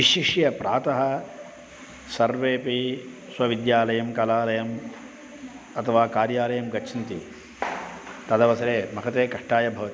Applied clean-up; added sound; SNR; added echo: none; none; none; none.